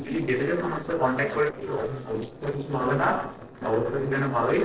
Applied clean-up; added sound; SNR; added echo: neural separator model SepFormer DNS4.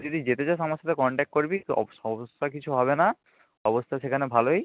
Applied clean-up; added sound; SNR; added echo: none; none; none; none.